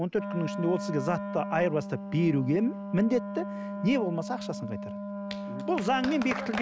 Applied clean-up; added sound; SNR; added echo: none; Wind instrument, woodwind instrument; 7 dB; none.